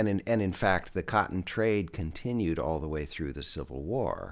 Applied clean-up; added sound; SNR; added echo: none; none; none; none.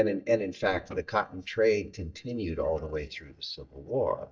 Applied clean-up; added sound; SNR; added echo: neural mask model DeepFilterNet 3.